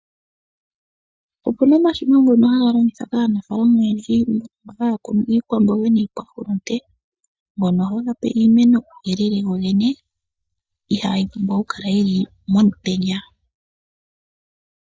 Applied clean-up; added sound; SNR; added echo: neural mask model DeepFilterNet 3.